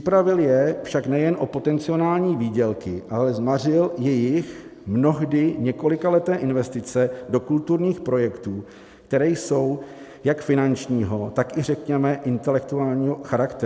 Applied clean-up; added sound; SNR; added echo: none; none; none; none.